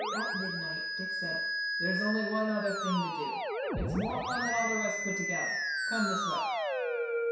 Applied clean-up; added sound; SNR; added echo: none; Musical instrument; -2 dB; reverberation time 0.7 s.